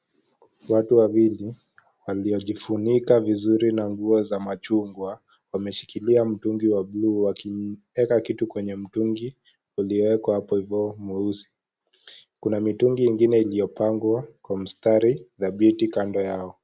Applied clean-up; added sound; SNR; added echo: none; none; none; none.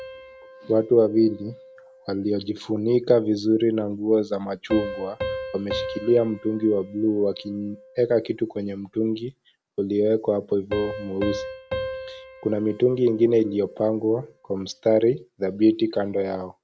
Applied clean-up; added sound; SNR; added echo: none; Piano; 13 dB; none.